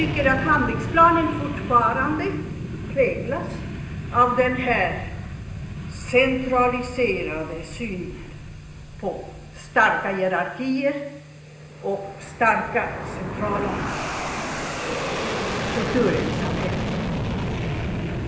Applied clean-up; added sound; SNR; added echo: none; Fixed-wing aircraft, airplane; 5 dB; reverberation time 0.9 s.